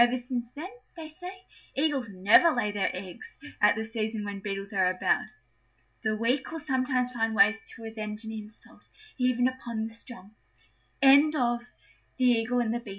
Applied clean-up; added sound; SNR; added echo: none; none; none; none.